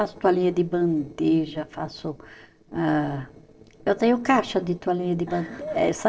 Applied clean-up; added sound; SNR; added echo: neural separator model SepFormer DNS4.